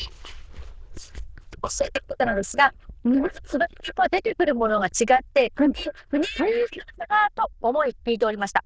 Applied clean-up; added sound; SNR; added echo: neural diffusion model UNIVERSE++.